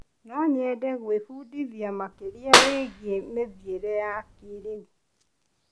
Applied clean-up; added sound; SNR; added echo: none; Clapping; -5 dB; none.